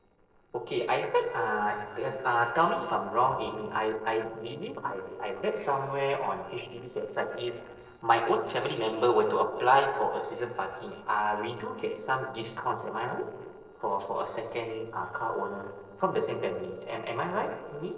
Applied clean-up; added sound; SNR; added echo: neural separator model SepFormer DNS4.